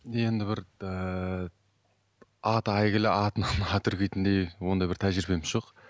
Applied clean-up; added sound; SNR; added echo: none; none; none; none.